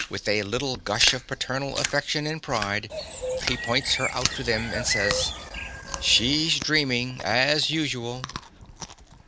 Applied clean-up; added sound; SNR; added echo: none; Bird + Chewing, mastication; 6 dB; none.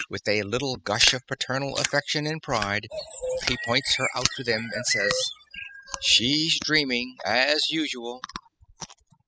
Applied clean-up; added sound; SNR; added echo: classical method spectral subtraction.